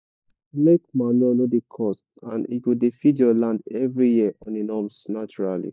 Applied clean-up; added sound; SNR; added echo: neural mask model DeepFilterNet 3.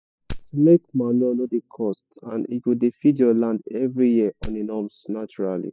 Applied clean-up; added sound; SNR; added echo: classical method spectral subtraction.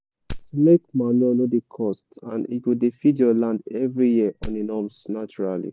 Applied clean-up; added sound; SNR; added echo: none; Wood; 13 dB; none.